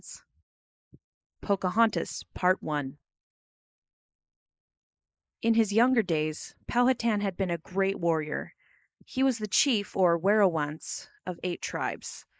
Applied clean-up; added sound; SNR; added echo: neural mask model Resemble Enhance denoiser.